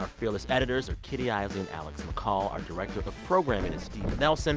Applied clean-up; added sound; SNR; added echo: none; Thump, thud; 12 dB; none.